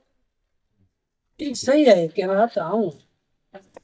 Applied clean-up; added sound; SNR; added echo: neural mask model DeepFilterNet 3.